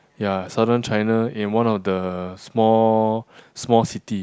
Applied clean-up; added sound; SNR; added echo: none; none; none; none.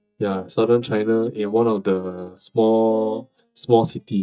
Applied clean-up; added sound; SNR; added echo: neural mask model DeepFilterNet 3.